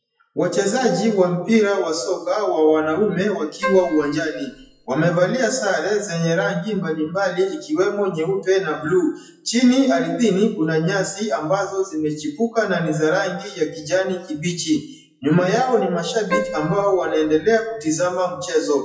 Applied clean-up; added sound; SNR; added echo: classical method WPE with log-MMSE.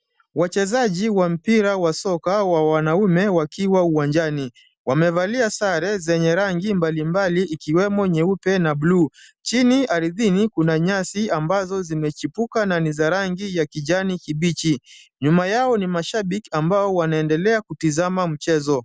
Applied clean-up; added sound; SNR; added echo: none; none; none; none.